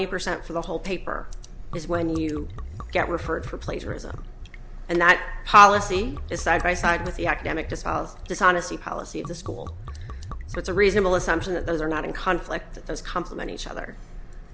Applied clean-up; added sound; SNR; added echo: none; Liquid; 12 dB; none.